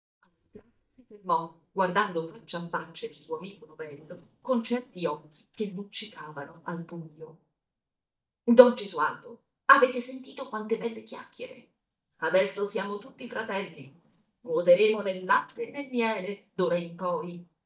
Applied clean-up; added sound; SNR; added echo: neural mask model DeepFilterNet 3.